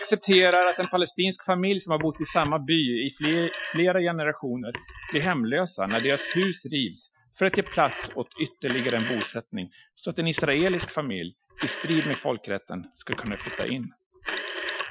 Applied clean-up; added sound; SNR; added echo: classical method Wiener filter.